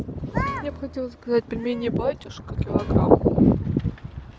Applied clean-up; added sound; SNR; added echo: none; Piano; 18 dB; none.